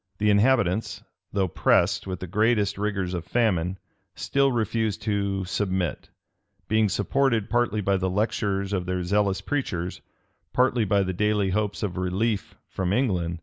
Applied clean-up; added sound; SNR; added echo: none; none; none; none.